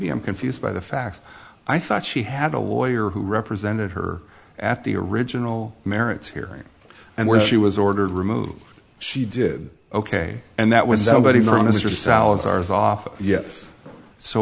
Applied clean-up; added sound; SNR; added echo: none; none; none; none.